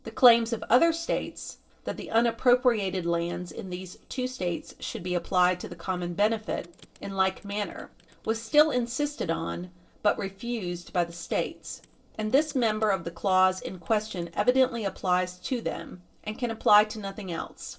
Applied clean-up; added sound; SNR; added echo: neural separator model SepFormer DNS4.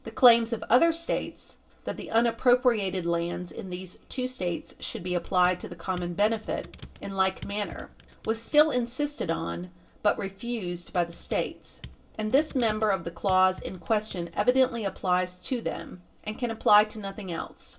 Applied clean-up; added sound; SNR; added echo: none; Computer keyboard; 19 dB; reverberation time 0.2 s.